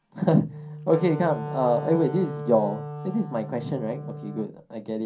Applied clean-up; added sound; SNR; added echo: none; Wind instrument, woodwind instrument; 10 dB; reverberation time 0.3 s.